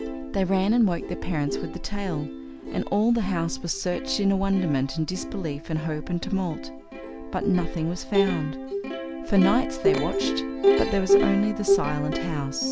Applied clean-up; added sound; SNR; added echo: none; Plucked string instrument; 2 dB; none.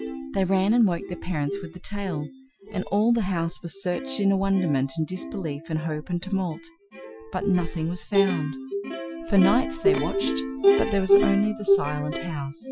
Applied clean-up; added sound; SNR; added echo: classical method Wiener filter.